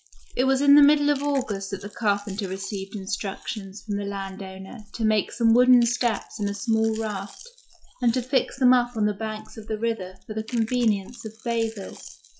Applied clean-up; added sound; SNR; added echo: classical method log-MMSE.